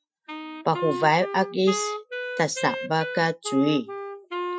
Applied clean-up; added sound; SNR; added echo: classical method Wiener filter.